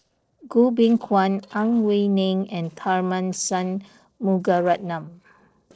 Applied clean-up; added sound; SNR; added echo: neural separator model SepFormer DNS4.